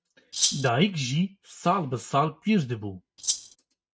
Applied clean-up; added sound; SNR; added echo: neural mask model RNNoise.